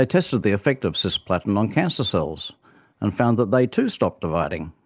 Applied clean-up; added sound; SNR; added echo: neural mask model Resemble Enhance denoiser.